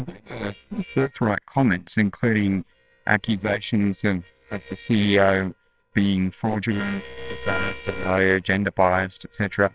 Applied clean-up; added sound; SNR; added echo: neural separator model SepFormer WHAMR!.